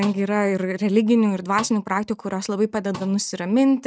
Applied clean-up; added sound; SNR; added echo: neural mask model RNNoise.